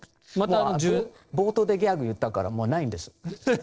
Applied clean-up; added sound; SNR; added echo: neural separator model SepFormer DNS4.